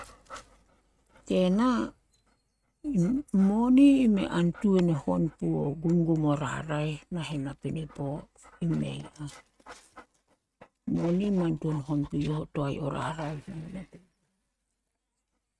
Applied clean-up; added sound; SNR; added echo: neural mask model RNNoise.